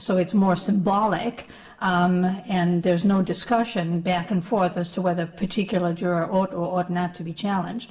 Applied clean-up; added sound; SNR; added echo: none; none; none; reverberation time 1.4 s.